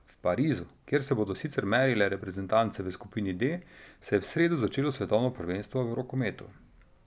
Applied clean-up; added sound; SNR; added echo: none; none; none; none.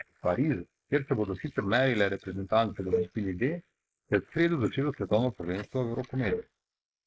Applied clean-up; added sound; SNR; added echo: neural mask model Resemble Enhance denoiser.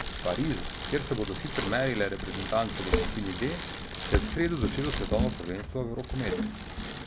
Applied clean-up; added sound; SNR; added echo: none; Bicycle; 0 dB; none.